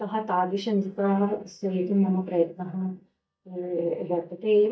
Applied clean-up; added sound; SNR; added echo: neural mask model DeepFilterNet 3.